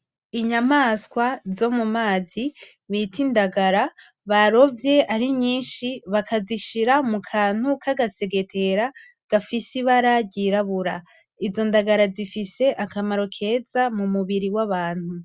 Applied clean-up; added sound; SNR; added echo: none; none; none; none.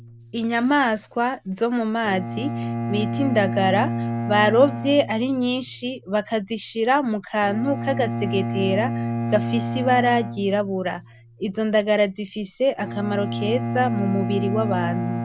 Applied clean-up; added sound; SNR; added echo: none; Bowed string instrument; 6 dB; none.